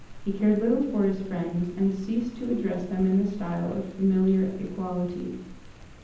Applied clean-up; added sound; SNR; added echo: none; Rain; 17 dB; reverberation time 0.8 s.